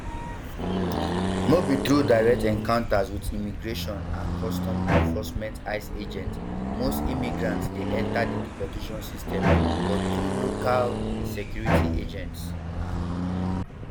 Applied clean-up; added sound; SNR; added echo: none; Bowed string instrument + Accelerating, revving, vroom; -2 dB; none.